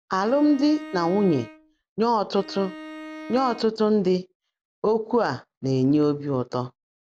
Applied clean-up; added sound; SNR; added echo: none; Bowed string instrument; 16 dB; none.